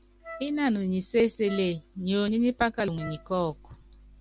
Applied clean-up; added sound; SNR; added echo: none; Wind instrument, woodwind instrument; 19 dB; none.